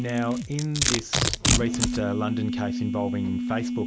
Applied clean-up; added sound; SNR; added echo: none; Telephone + Domestic sounds, home sounds; -3 dB; none.